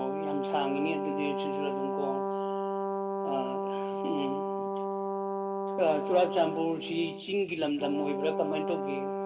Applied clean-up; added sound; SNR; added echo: none; Brass instrument; 0 dB; reverberation time 2.7 s.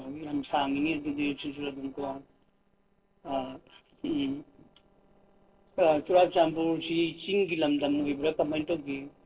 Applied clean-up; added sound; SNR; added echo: neural separator model SepFormer DNS4.